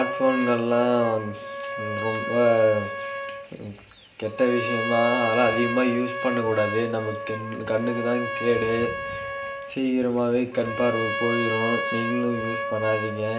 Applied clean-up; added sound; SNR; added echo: none; Trumpet; 6 dB; reverberation time 1.6 s.